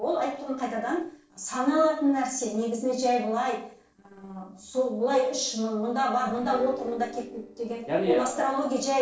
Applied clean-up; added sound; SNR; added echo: neural separator model SepFormer DNS4.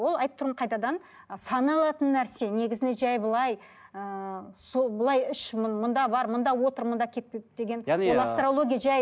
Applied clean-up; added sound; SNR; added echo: none; none; none; none.